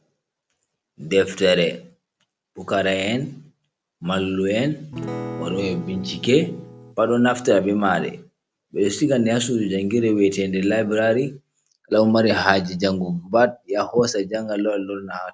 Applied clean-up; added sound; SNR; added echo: none; Acoustic guitar / Strum; 11 dB; none.